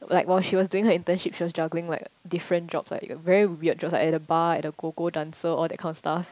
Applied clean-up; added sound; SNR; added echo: none; none; none; none.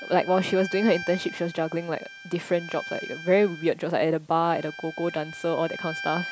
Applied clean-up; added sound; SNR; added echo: none; Bowed string instrument; 13 dB; none.